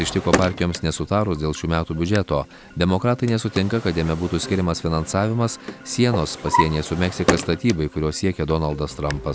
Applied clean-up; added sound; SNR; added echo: none; Drawer open or close; 8 dB; none.